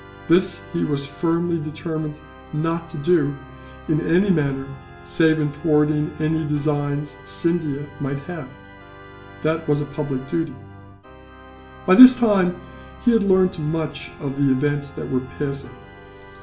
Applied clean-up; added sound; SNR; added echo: none; Organ; 19 dB; reverberation time 0.5 s.